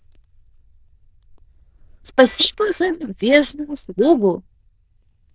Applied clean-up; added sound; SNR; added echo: neural diffusion model UNIVERSE++.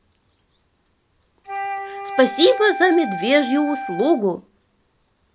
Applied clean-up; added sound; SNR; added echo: none; Wind instrument, woodwind instrument; 8 dB; none.